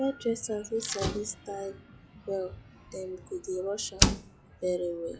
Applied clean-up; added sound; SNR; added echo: classical method log-MMSE.